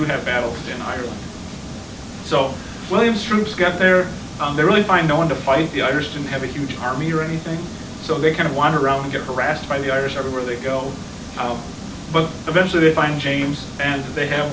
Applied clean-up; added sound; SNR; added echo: none; none; none; none.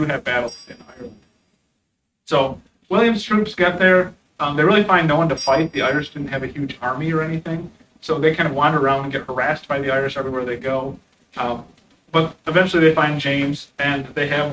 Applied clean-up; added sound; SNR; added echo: neural mask model RNNoise.